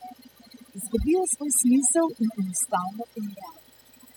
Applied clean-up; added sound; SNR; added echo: classical method spectral subtraction.